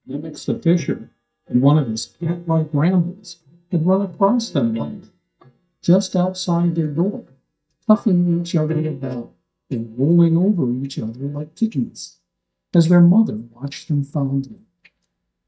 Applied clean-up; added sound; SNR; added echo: neural mask model DeepFilterNet 3.